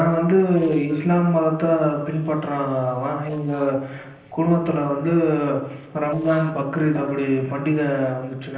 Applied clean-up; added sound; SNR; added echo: neural separator model SepFormer DNS4.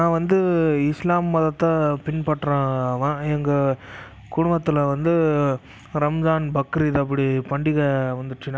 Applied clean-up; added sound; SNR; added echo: none; none; none; none.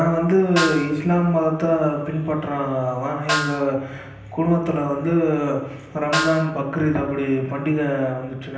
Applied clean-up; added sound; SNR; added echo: none; Snare drum; 9 dB; reverberation time 0.9 s.